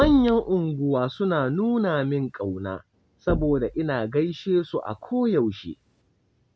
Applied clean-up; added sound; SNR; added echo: none; Knock; 13 dB; none.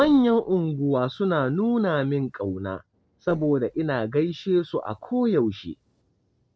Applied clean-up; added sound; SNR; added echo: neural separator model SepFormer DNS4.